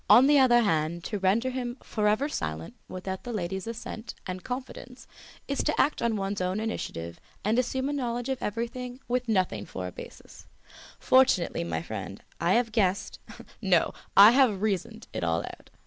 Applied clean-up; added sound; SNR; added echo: none; none; none; none.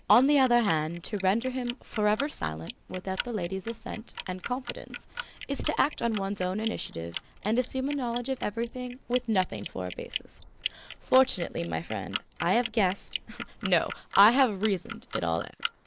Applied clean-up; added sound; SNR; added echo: neural mask model Resemble Enhance denoiser.